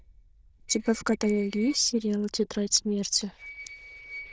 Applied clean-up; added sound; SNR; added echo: neural diffusion model UNIVERSE++.